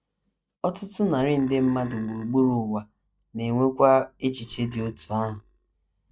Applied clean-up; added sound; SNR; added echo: neural mask model DeepFilterNet 3.